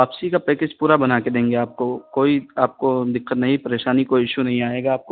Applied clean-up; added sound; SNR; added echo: none; none; none; none.